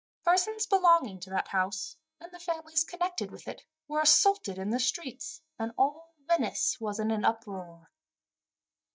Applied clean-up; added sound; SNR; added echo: neural mask model DeepFilterNet 3.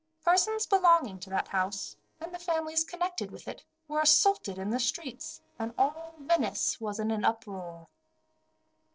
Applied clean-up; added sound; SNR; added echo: neural separator model SepFormer DNS4.